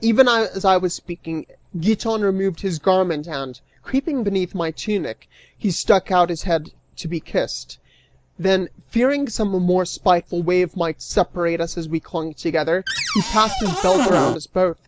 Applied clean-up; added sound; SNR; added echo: none; Cupboard open or close; 1 dB; none.